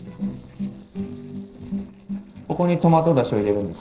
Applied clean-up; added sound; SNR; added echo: neural separator model SepFormer DNS4.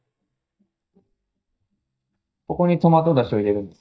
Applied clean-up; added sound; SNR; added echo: neural mask model DeepFilterNet 3.